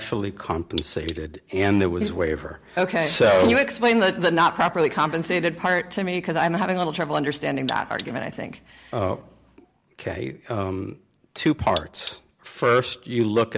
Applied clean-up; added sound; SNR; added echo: none; Cutlery, silverware; 5 dB; none.